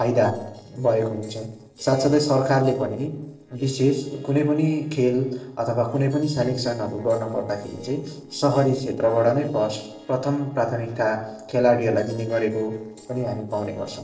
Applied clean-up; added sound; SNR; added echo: neural separator model SepFormer DNS4.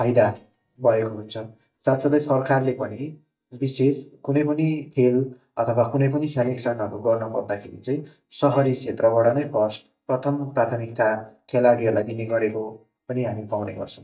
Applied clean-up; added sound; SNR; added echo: neural mask model DeepFilterNet 3.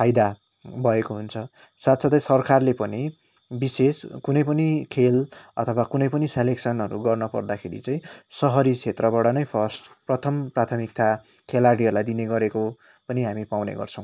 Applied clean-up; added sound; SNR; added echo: none; none; none; none.